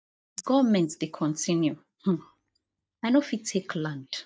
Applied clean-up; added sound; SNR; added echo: neural mask model DeepFilterNet 3.